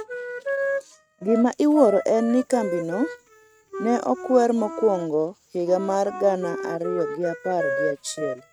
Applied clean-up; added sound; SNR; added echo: neural mask model RNNoise.